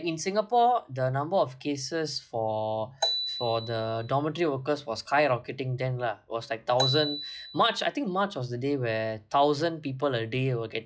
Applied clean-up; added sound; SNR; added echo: classical method log-MMSE.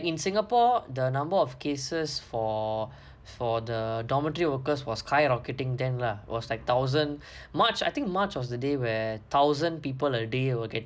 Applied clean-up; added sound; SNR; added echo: none; none; none; none.